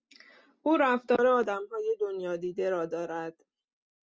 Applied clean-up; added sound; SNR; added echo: none; none; none; none.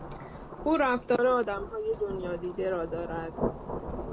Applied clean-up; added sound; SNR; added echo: none; Rain / Thunderstorm; 7 dB; none.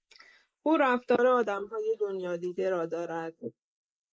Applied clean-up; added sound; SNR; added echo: neural mask model Resemble Enhance denoiser.